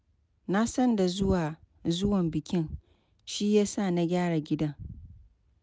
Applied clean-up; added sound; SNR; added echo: none; none; none; none.